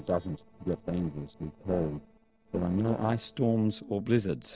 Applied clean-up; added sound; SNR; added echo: neural separator model SepFormer DNS4.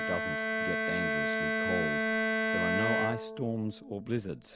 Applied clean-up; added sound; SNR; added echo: none; Bowed string instrument; -5 dB; none.